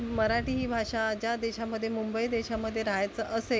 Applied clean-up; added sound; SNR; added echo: none; none; none; none.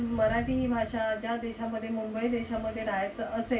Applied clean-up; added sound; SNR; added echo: none; none; none; reverberation time 0.2 s.